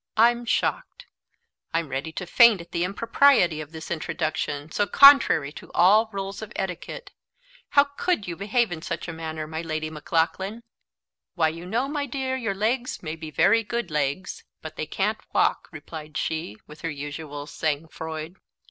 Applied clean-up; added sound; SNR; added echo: none; none; none; none.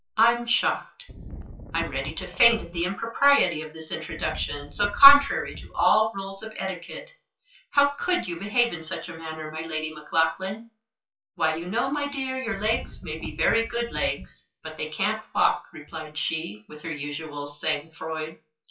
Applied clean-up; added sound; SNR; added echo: classical method WPE with log-MMSE.